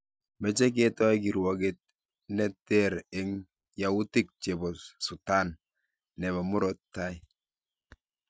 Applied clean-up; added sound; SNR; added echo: none; none; none; none.